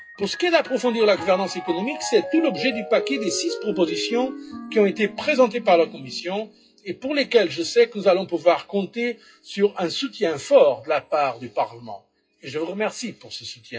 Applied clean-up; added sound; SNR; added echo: classical method WPE with log-MMSE.